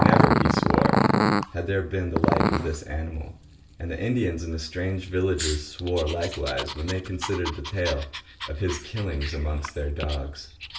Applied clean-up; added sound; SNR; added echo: none; Growling; -1 dB; reverberation time 0.3 s.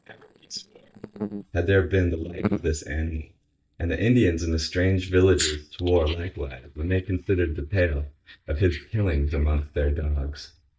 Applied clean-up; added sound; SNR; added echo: neural mask model DeepFilterNet 3.